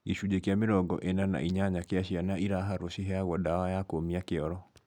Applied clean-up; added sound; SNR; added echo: none; none; none; none.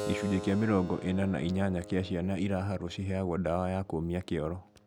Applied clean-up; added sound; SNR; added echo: none; Keyboard (musical); 13 dB; none.